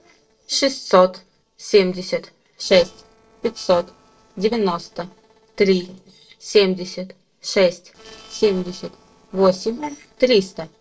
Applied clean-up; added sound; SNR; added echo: neural separator model SepFormer DNS4.